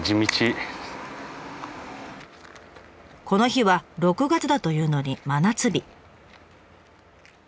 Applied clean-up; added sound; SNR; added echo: none; none; none; none.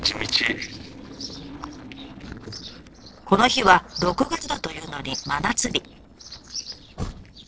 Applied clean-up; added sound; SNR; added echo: neural separator model SepFormer DNS4.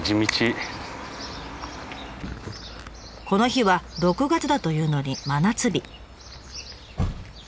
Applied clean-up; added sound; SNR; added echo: none; Chirp, tweet; 12 dB; none.